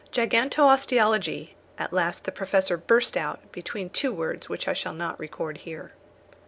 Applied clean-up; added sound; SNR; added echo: none; none; none; none.